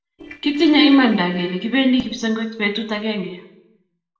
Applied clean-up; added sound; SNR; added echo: neural separator model SepFormer DNS4.